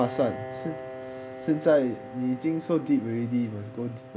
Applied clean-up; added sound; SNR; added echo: none; Piano; 12 dB; none.